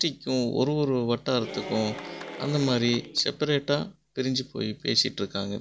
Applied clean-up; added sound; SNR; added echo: none; Applause / Cheering; 13 dB; none.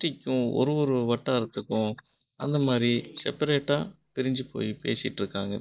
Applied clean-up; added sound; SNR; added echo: neural mask model Resemble Enhance denoiser.